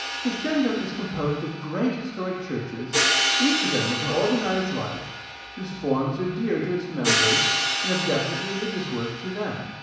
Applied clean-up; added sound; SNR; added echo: none; Hi-hat; 1 dB; reverberation time 1.1 s.